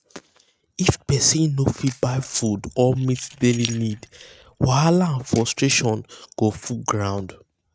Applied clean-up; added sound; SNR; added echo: neural mask model RNNoise.